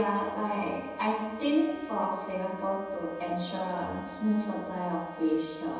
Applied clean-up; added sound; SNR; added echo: none; Trumpet; 14 dB; reverberation time 1.1 s.